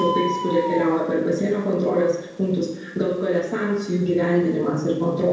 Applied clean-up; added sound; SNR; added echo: none; Bird; 12 dB; reverberation time 0.9 s.